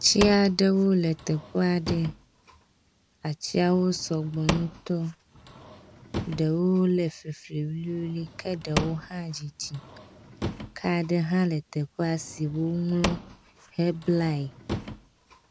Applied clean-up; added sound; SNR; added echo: none; Drawer open or close / Wood; 10 dB; none.